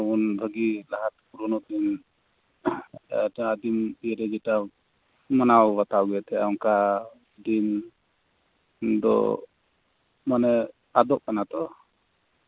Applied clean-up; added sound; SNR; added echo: none; none; none; none.